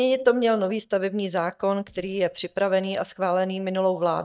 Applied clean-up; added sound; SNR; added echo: neural mask model DeepFilterNet 3.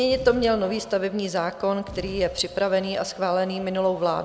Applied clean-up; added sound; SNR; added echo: none; Boom; 19 dB; none.